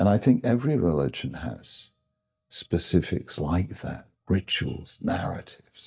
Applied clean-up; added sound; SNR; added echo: neural mask model DeepFilterNet 3.